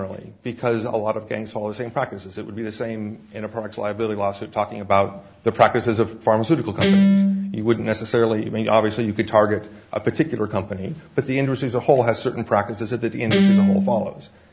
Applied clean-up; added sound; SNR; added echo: none; Guitar; -5 dB; none.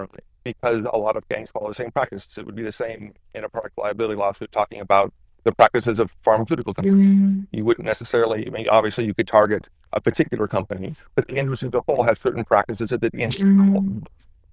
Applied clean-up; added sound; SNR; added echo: neural diffusion model UNIVERSE++.